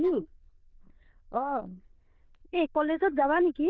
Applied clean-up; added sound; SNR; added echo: neural diffusion model UNIVERSE++.